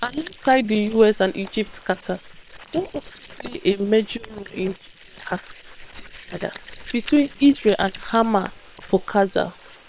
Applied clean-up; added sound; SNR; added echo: neural separator model SepFormer WHAM!.